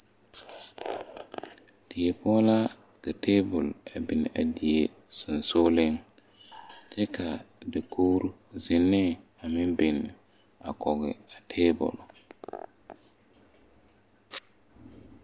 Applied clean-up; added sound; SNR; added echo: none; none; none; none.